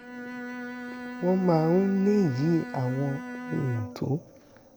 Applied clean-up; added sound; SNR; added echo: none; Bowed string instrument; 11 dB; none.